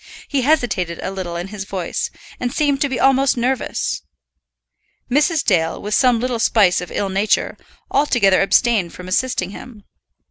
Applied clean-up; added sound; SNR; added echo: none; none; none; none.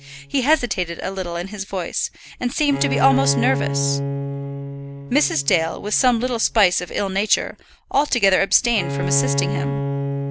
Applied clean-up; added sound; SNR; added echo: none; Bowed string instrument; 5 dB; none.